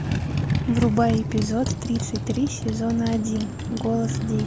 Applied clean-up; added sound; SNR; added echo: none; Motorcycle; 1 dB; none.